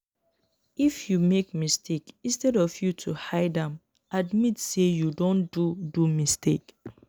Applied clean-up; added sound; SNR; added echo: none; none; none; none.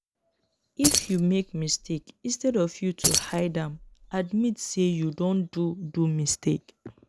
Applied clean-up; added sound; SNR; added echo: none; Keys jangling; 0 dB; none.